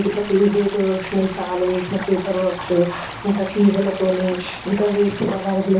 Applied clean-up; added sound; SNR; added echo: none; Stream; 14 dB; reverberation time 0.8 s.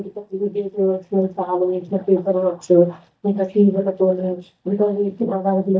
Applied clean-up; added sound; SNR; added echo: neural mask model DeepFilterNet 3.